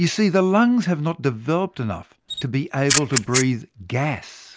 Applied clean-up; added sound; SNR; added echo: none; Camera; 4 dB; none.